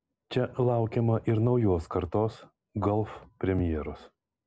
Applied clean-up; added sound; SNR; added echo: none; none; none; none.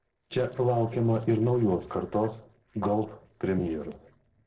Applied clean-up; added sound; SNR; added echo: neural separator model SepFormer DNS4.